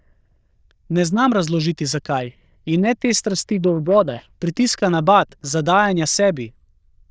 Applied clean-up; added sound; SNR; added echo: neural diffusion model UNIVERSE++.